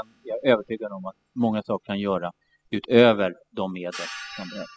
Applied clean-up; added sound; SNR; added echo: classical method spectral subtraction.